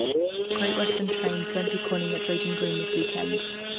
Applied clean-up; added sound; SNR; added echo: none; Idling / Sawing / Accelerating, revving, vroom; -3 dB; none.